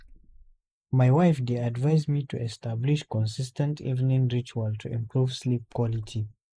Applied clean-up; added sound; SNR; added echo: neural mask model Resemble Enhance denoiser.